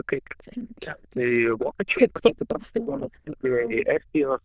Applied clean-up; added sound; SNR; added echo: neural diffusion model UNIVERSE++.